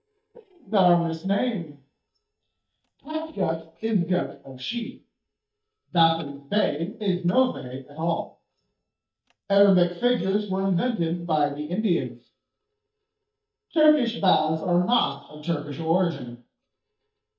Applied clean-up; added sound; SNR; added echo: neural mask model DeepFilterNet 3.